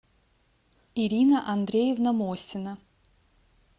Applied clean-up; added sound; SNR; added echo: none; none; none; none.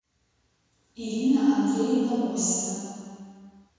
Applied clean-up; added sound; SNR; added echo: none; none; none; reverberation time 2.1 s.